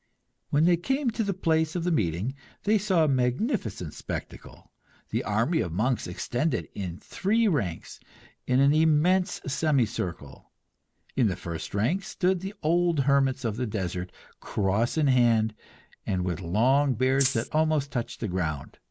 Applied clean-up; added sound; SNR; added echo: none; Rattle (instrument); 4 dB; none.